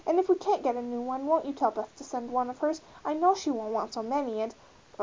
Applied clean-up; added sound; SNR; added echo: none; none; none; none.